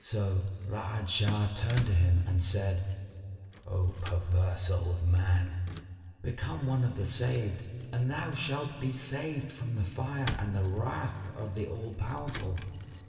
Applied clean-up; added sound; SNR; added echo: none; Keys jangling; 16 dB; reverberation time 2.5 s.